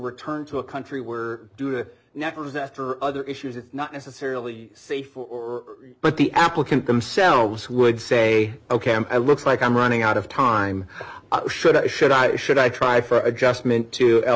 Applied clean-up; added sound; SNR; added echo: none; none; none; none.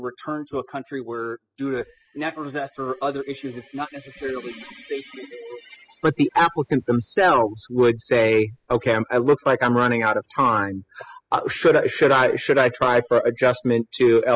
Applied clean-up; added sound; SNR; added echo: classical method spectral subtraction.